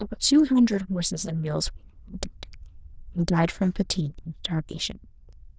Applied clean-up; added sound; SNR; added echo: neural diffusion model UNIVERSE++.